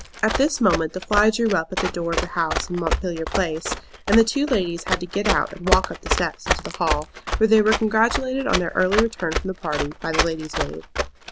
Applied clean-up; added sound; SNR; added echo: none; Run; 4 dB; none.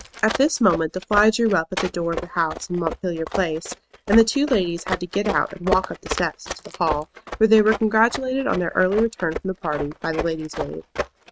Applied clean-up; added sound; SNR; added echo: neural mask model RNNoise.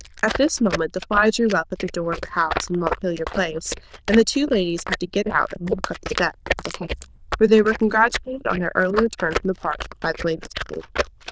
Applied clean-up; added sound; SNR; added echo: neural diffusion model UNIVERSE++.